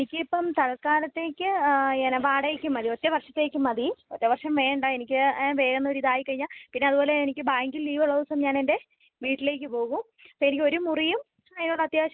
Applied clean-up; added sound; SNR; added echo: none; none; none; none.